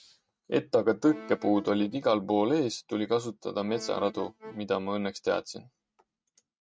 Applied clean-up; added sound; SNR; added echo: neural mask model RNNoise.